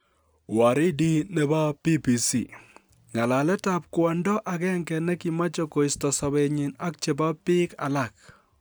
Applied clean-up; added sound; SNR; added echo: none; none; none; none.